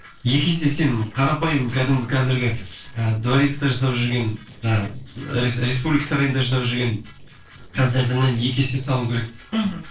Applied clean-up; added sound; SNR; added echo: neural separator model SepFormer DNS4.